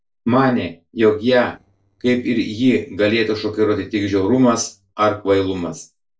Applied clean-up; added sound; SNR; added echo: neural separator model SepFormer DNS4.